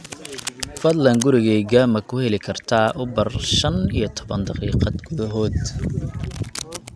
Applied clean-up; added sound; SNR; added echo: none; Domestic sounds, home sounds; 19 dB; none.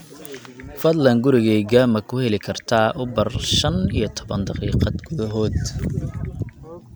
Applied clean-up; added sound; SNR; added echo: none; none; none; none.